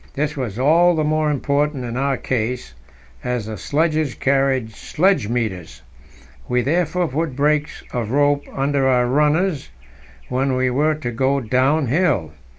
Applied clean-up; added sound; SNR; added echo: none; none; none; none.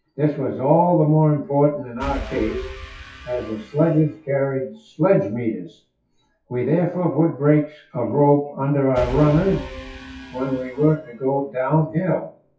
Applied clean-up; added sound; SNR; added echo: classical method WPE with log-MMSE.